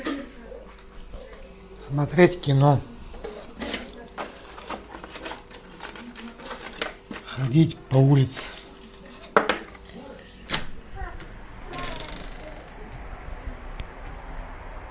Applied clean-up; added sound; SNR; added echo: none; none; none; none.